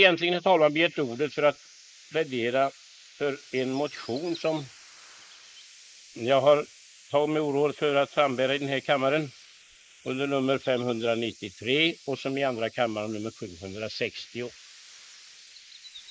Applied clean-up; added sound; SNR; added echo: neural mask model Resemble Enhance denoiser.